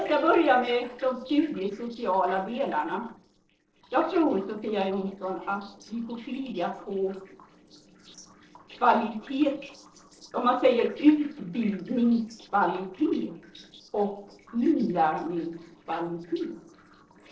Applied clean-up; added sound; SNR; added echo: neural separator model SepFormer DNS4.